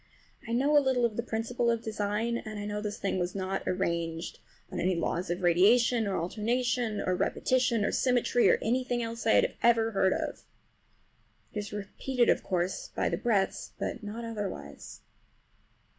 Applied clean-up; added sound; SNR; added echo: none; none; none; none.